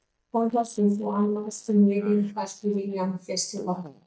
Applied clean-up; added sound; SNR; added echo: neural mask model DeepFilterNet 3.